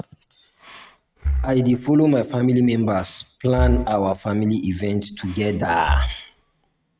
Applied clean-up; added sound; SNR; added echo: neural mask model RNNoise.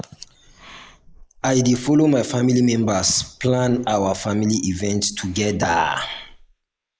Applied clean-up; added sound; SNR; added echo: neural mask model Resemble Enhance denoiser.